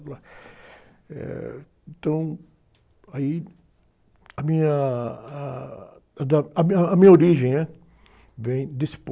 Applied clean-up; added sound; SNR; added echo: none; none; none; none.